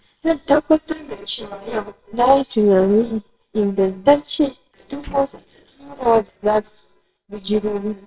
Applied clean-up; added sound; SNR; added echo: neural separator model SepFormer WHAMR!.